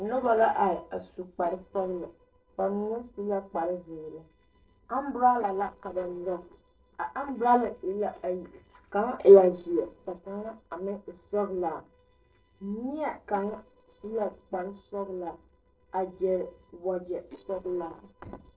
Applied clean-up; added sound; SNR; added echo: neural separator model SepFormer DNS4.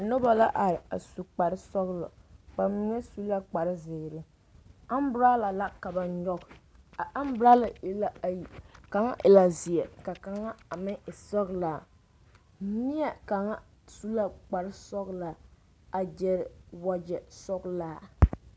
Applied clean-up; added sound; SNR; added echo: none; none; none; none.